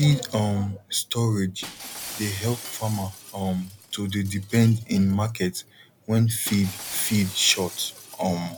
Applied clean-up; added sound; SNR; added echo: none; Shatter; 16 dB; none.